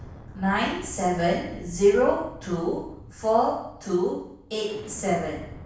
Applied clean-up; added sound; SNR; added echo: none; Explosion; 17 dB; reverberation time 0.7 s.